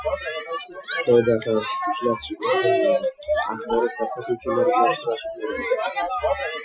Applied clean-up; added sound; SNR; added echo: classical method Wiener filter.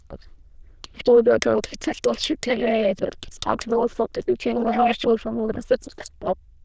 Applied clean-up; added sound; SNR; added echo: neural diffusion model UNIVERSE++.